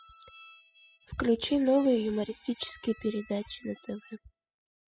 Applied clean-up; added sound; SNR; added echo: classical method spectral subtraction.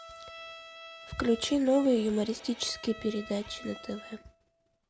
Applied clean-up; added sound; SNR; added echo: none; Bowed string instrument; 17 dB; none.